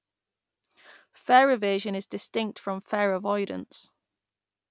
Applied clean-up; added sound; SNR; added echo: none; none; none; none.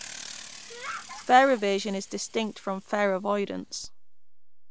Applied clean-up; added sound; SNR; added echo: none; Bicycle; 14 dB; none.